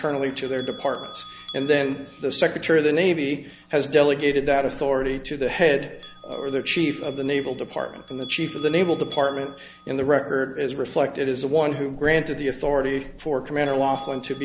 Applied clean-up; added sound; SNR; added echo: none; Bell; 19 dB; none.